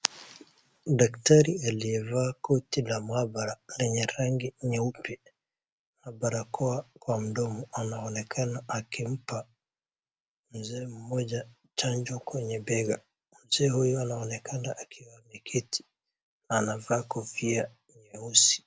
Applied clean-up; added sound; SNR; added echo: none; none; none; none.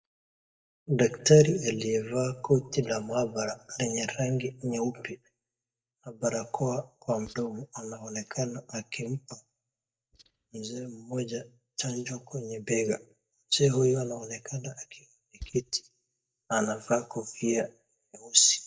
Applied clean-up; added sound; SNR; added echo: neural mask model DeepFilterNet 3.